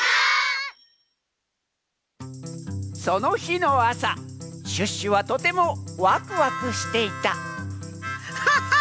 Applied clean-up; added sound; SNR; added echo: none; none; none; none.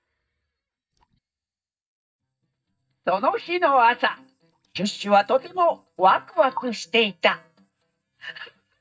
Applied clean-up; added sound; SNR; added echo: neural mask model DeepFilterNet 3.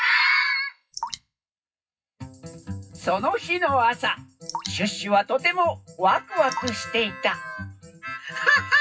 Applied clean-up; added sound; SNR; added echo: classical method WPE with log-MMSE.